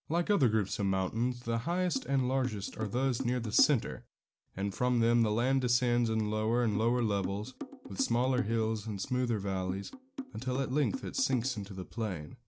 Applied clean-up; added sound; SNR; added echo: none; Drum; 11 dB; none.